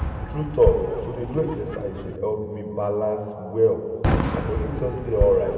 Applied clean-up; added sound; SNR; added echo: none; Fireworks; 4 dB; reverberation time 2.4 s.